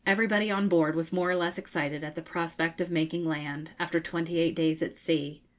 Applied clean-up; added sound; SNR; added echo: none; none; none; none.